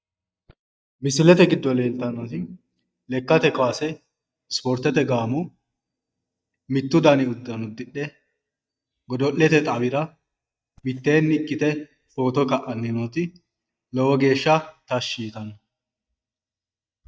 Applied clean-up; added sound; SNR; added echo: neural mask model DeepFilterNet 3.